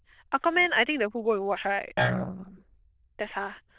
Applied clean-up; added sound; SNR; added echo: neural diffusion model UNIVERSE++.